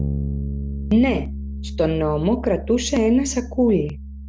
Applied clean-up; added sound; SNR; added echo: none; Bass guitar; 7 dB; none.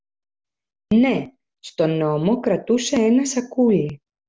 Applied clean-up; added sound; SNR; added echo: none; none; none; none.